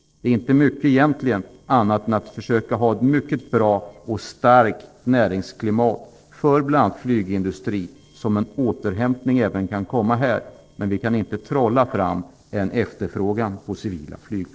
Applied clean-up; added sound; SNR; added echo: neural separator model SepFormer DNS4.